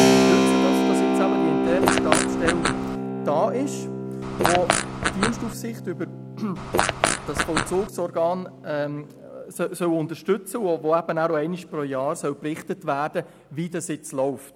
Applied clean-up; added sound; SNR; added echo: none; Fart + Keyboard (musical); -2 dB; none.